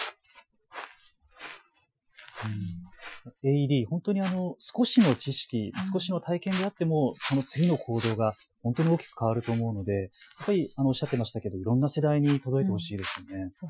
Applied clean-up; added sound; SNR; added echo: classical method Wiener filter.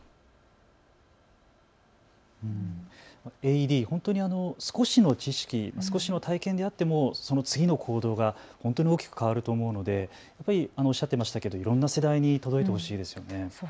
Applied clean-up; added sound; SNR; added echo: none; none; none; none.